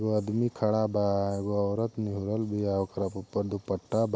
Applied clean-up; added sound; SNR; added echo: none; none; none; none.